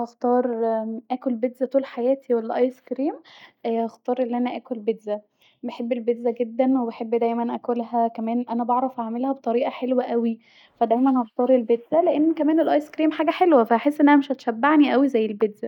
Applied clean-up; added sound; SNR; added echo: neural mask model Resemble Enhance denoiser.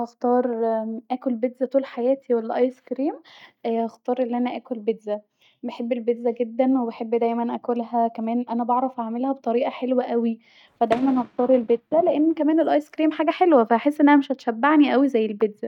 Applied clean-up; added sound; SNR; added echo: neural mask model RNNoise.